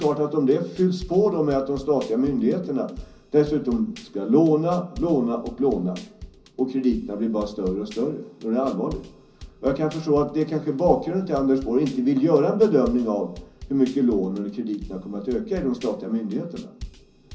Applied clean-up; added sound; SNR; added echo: none; Drum kit; 20 dB; reverberation time 0.5 s.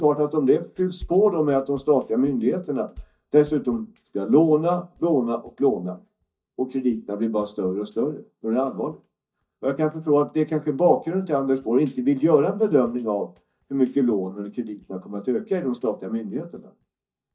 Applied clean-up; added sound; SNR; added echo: neural mask model DeepFilterNet 3.